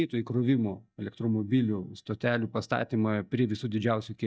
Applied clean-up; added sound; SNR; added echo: neural mask model DeepFilterNet 3.